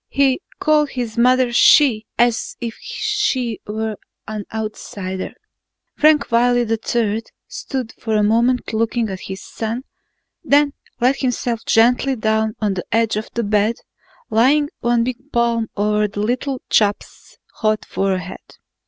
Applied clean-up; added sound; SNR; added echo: none; none; none; none.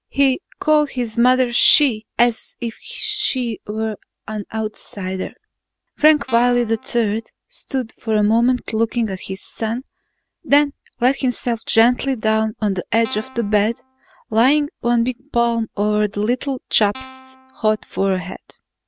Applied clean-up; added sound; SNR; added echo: none; Guitar; 19 dB; none.